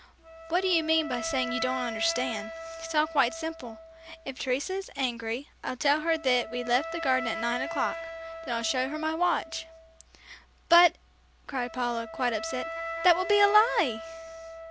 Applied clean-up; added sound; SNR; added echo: none; Wind instrument, woodwind instrument; 10 dB; none.